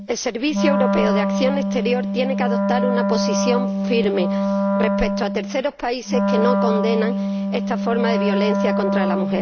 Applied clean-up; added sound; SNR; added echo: none; Wind instrument, woodwind instrument; -3 dB; none.